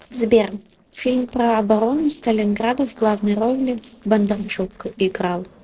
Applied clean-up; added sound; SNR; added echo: neural separator model SepFormer DNS4.